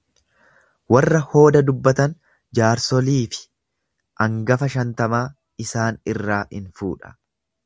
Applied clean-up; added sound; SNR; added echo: none; none; none; none.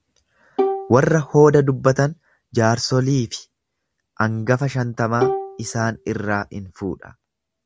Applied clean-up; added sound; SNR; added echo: none; Bowed string instrument; 6 dB; none.